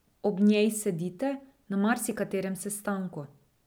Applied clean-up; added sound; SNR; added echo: none; none; none; none.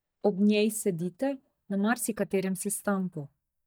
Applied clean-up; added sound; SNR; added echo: neural mask model DeepFilterNet 3.